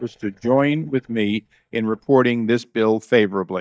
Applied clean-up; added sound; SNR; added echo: neural mask model DeepFilterNet 3.